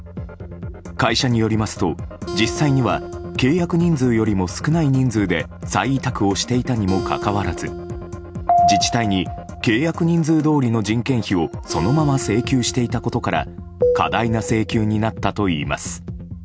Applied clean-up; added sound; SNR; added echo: none; Acoustic guitar; 14 dB; none.